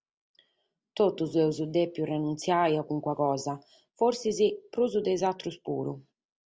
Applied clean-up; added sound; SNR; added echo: none; none; none; none.